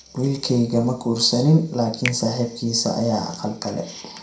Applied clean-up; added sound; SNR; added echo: none; Finger snapping; 15 dB; reverberation time 0.5 s.